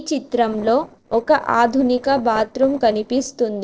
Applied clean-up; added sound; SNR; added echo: neural separator model SepFormer DNS4.